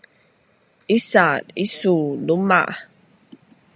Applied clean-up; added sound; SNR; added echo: none; none; none; none.